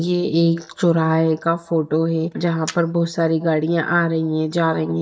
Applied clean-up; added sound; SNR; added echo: neural mask model DeepFilterNet 3.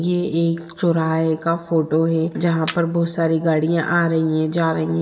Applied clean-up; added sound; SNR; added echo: none; Camera; 14 dB; reverberation time 2.1 s.